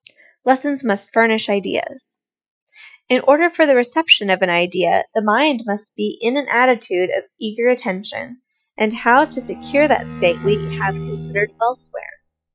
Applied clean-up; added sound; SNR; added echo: classical method spectral subtraction.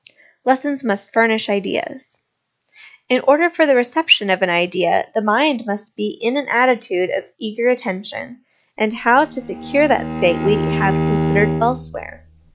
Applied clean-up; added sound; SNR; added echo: none; Bowed string instrument; 3 dB; none.